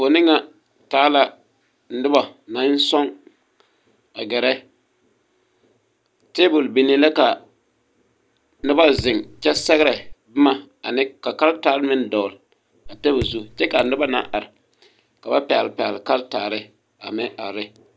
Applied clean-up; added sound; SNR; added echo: none; Raindrop / Drip; 15 dB; none.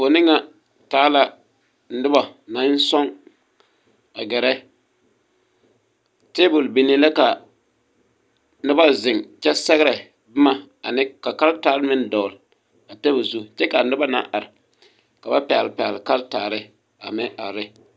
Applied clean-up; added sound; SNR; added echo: none; none; none; none.